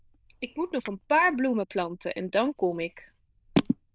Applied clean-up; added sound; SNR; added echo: neural diffusion model UNIVERSE++.